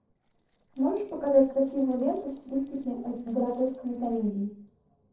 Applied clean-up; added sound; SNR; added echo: neural separator model SepFormer DNS4.